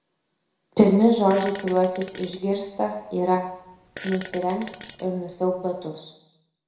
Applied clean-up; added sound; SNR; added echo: none; Fart; 14 dB; reverberation time 0.8 s.